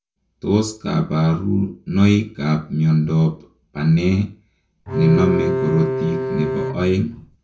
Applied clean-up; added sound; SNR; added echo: none; Bowed string instrument; 3 dB; reverberation time 0.2 s.